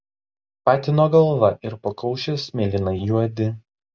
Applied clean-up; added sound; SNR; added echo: none; none; none; none.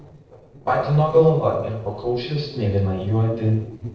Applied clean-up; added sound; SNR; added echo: neural separator model SepFormer DNS4.